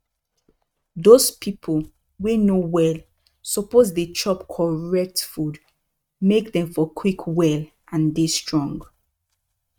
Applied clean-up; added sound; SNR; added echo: neural mask model RNNoise.